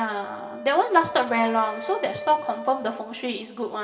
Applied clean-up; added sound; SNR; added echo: none; Wind instrument, woodwind instrument; 13 dB; reverberation time 1.5 s.